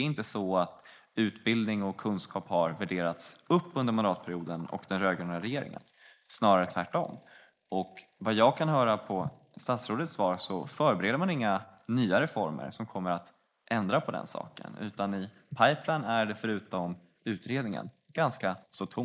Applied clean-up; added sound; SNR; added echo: neural mask model Resemble Enhance denoiser.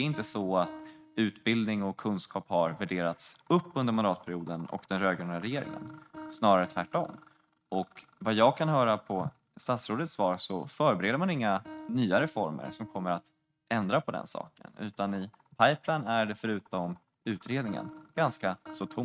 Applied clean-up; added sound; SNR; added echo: neural mask model RNNoise.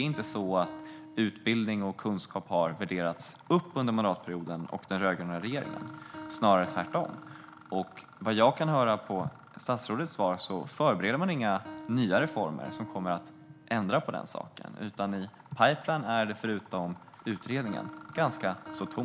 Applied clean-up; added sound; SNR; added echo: none; Mechanisms + Piano; 18 dB; none.